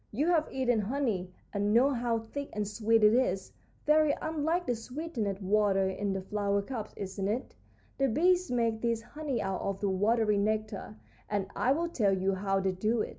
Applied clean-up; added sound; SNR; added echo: none; none; none; none.